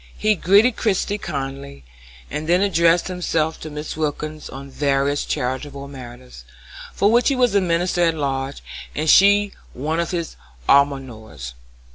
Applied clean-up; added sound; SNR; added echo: none; none; none; none.